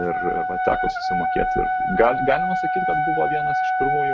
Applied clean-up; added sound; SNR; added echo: none; Wind instrument, woodwind instrument; -3 dB; none.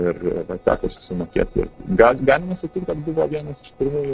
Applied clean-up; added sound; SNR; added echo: neural separator model SepFormer DNS4.